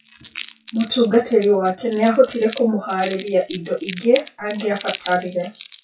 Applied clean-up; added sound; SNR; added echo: classical method WPE with log-MMSE.